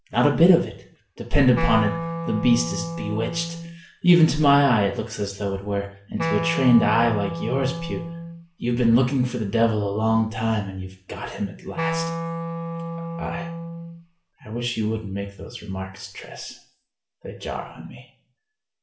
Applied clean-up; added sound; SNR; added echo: none; Wind instrument, woodwind instrument; 7 dB; reverberation time 0.5 s.